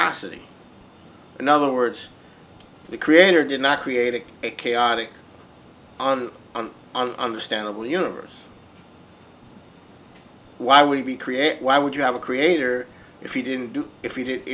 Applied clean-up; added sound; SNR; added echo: none; none; none; none.